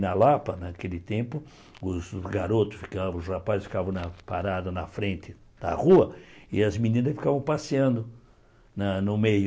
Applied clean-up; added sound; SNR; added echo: none; none; none; none.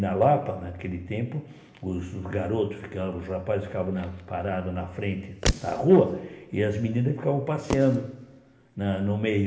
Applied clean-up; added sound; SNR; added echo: none; Fireworks; 8 dB; reverberation time 1.1 s.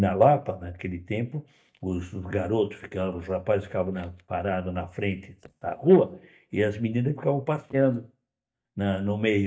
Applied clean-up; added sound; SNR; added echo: neural mask model DeepFilterNet 3.